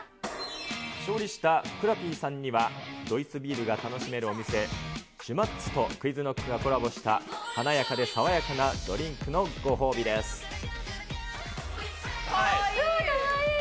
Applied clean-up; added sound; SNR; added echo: none; none; none; none.